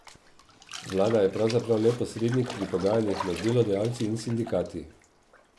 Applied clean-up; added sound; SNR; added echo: none; Bathtub (filling or washing); 15 dB; none.